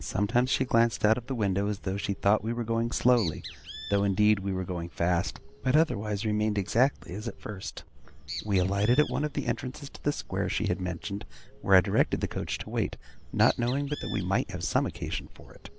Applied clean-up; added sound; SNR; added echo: none; Bird; 17 dB; none.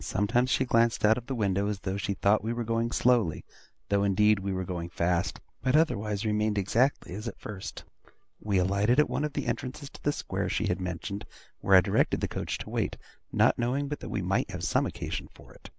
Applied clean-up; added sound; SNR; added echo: none; none; none; none.